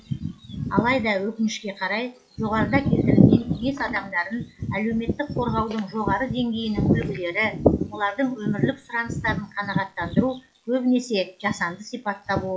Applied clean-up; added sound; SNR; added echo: classical method log-MMSE.